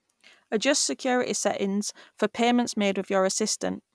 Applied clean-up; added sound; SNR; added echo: none; none; none; none.